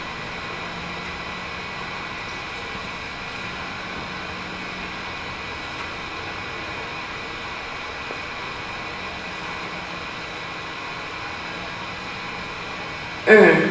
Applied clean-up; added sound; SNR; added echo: none; Ocean; 13 dB; reverberation time 0.9 s.